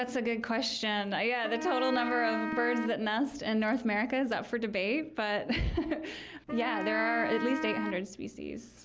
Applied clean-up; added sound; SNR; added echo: none; Wind instrument, woodwind instrument; 7 dB; none.